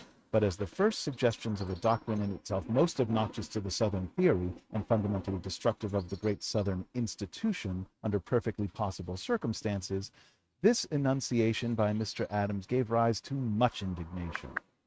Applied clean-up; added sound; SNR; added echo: neural mask model RNNoise.